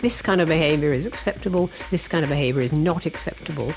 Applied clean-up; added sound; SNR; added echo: none; Drum kit; 16 dB; none.